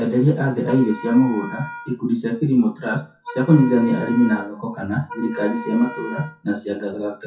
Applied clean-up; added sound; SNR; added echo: classical method WPE with log-MMSE.